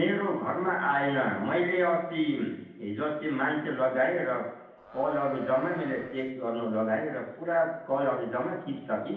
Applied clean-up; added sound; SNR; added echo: neural separator model SepFormer DNS4.